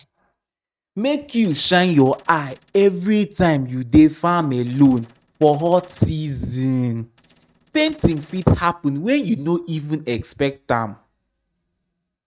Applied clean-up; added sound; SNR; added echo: neural mask model RNNoise.